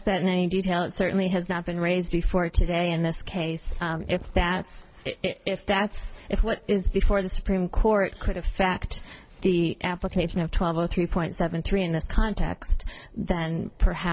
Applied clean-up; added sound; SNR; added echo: neural separator model SepFormer DNS4.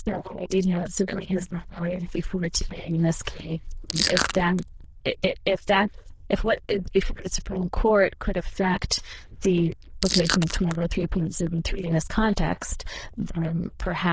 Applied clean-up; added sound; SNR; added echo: neural diffusion model UNIVERSE++.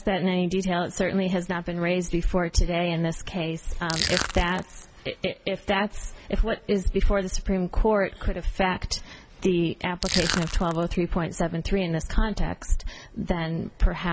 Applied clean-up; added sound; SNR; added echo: none; Crushing; 6 dB; none.